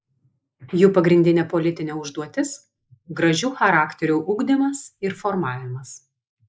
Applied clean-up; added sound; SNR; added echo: neural mask model Resemble Enhance denoiser.